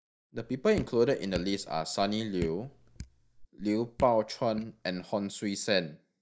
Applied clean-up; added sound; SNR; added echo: neural mask model DeepFilterNet 3.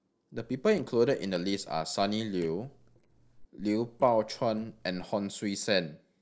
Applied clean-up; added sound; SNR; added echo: neural separator model SepFormer DNS4.